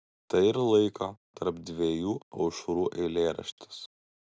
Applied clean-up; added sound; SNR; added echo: none; none; none; none.